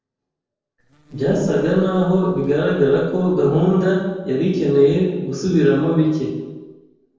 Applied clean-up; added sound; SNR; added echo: neural separator model SepFormer DNS4.